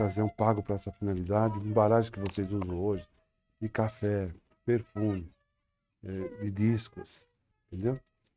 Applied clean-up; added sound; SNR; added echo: neural mask model RNNoise.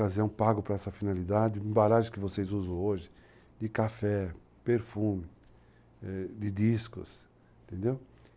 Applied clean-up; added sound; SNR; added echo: none; none; none; none.